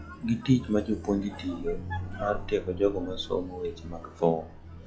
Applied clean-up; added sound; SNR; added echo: classical method log-MMSE.